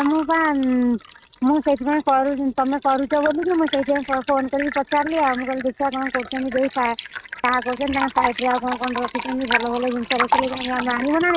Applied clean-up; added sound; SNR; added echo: neural mask model RNNoise.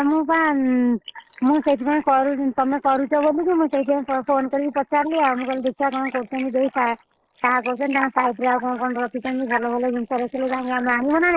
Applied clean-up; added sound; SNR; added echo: neural mask model Resemble Enhance denoiser.